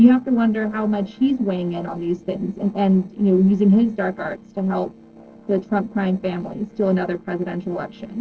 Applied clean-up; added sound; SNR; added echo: neural separator model SepFormer DNS4.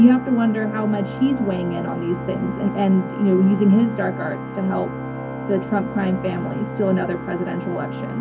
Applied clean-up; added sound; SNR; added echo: none; Organ; 9 dB; reverberation time 0.3 s.